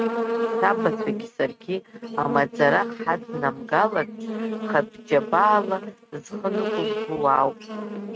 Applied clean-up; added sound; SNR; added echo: neural mask model RNNoise.